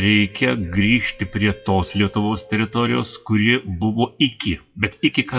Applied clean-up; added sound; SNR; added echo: classical method WPE with log-MMSE.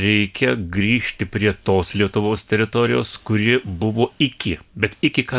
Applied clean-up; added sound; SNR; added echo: none; none; none; none.